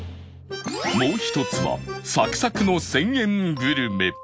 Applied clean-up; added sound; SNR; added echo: none; none; none; none.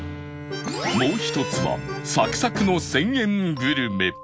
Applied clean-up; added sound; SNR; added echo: none; Bowed string instrument; 12 dB; none.